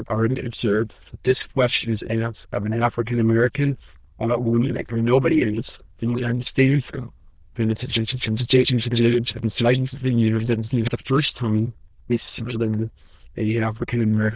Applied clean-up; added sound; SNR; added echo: neural diffusion model UNIVERSE++.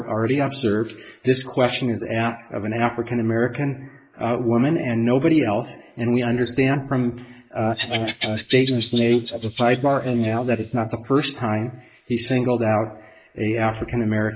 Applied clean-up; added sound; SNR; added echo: neural mask model Resemble Enhance denoiser.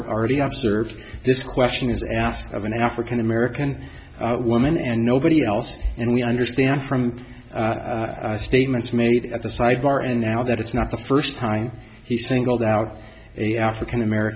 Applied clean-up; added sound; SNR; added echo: none; none; none; none.